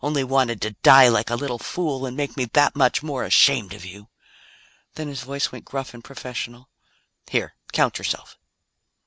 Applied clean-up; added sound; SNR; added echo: none; none; none; none.